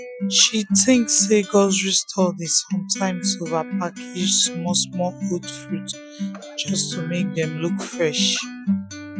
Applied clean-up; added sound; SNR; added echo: classical method Wiener filter.